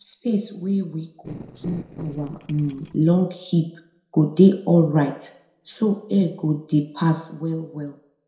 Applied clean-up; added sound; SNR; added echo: neural separator model SepFormer DNS4.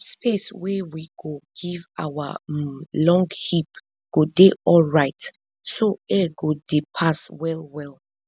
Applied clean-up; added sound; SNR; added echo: none; none; none; none.